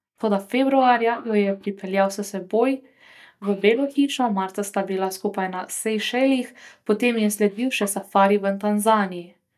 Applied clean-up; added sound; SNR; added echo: neural mask model DeepFilterNet 3.